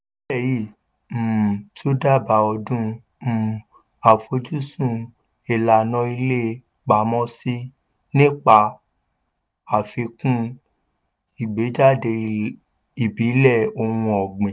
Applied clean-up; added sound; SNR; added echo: none; none; none; none.